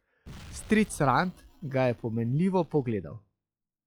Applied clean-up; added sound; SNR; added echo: classical method log-MMSE.